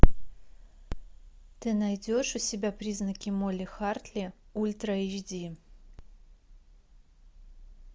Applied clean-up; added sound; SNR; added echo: none; none; none; none.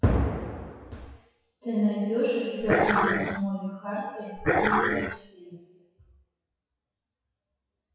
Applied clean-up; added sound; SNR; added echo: classical method WPE with log-MMSE.